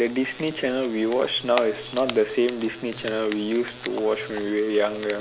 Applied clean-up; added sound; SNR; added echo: none; Typing; 16 dB; none.